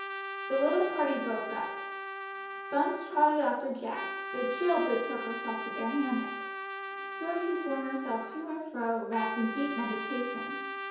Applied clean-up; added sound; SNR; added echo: none; Trumpet; 6 dB; reverberation time 0.9 s.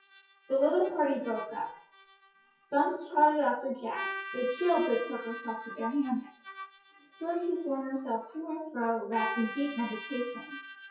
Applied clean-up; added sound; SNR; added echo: classical method WPE with log-MMSE.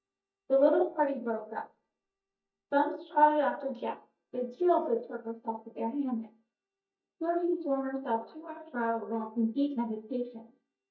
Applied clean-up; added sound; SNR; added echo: neural mask model DeepFilterNet 3.